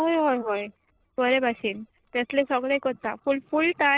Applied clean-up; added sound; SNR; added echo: neural separator model SepFormer DNS4.